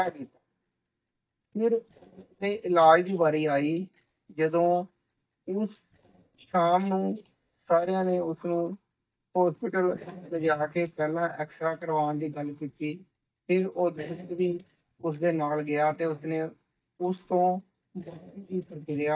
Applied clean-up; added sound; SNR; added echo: neural mask model DeepFilterNet 3.